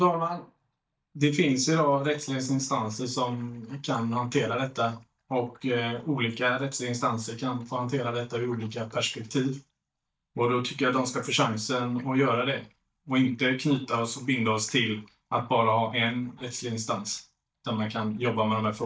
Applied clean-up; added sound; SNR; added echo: neural mask model DeepFilterNet 3.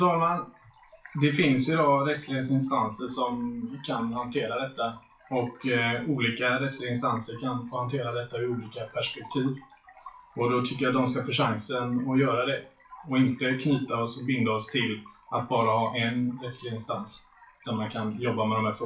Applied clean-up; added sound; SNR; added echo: classical method WPE with log-MMSE.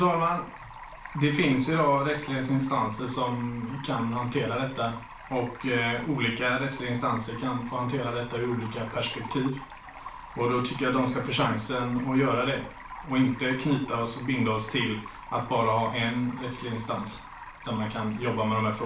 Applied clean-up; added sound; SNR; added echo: none; Stream; 15 dB; reverberation time 0.3 s.